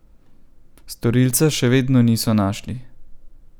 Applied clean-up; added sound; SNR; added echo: none; none; none; none.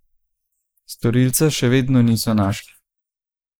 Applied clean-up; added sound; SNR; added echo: neural mask model Resemble Enhance denoiser.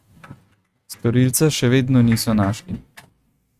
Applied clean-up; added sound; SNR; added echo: neural mask model RNNoise.